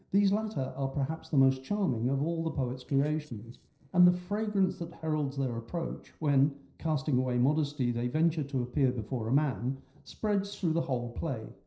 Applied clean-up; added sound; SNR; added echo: neural separator model SepFormer DNS4.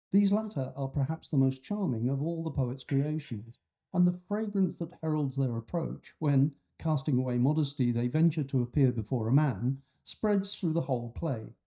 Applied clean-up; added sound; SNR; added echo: neural mask model DeepFilterNet 3.